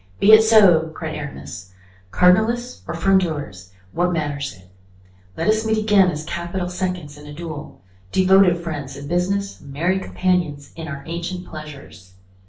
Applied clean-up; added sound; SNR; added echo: none; none; none; reverberation time 0.4 s.